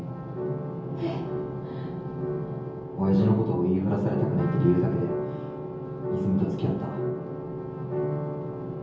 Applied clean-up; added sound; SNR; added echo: none; Trumpet; 19 dB; reverberation time 0.7 s.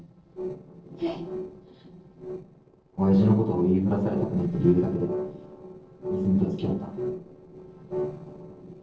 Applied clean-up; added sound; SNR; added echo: neural separator model SepFormer DNS4.